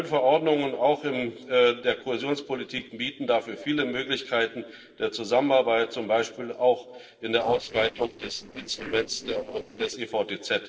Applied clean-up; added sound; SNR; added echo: neural separator model SepFormer DNS4.